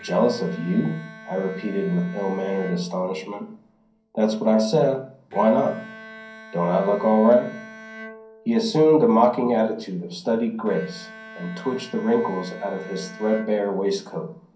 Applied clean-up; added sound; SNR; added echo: none; Bowed string instrument; 20 dB; reverberation time 0.6 s.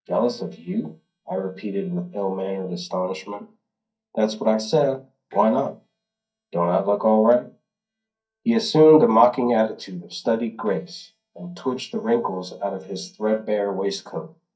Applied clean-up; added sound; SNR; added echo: neural mask model DeepFilterNet 3.